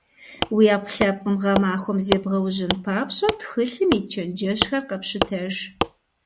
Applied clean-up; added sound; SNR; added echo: none; Wood; 7 dB; none.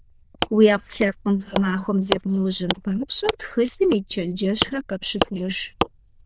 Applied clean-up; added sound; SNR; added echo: neural diffusion model UNIVERSE++.